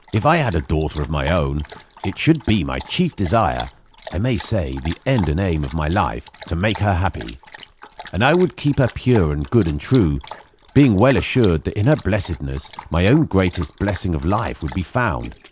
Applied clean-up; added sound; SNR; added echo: none; Dog; 18 dB; none.